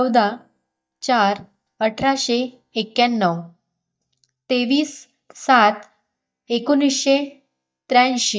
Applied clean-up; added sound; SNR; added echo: neural mask model DeepFilterNet 3.